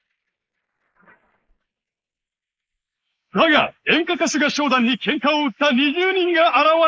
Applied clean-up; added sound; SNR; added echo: neural mask model Resemble Enhance denoiser.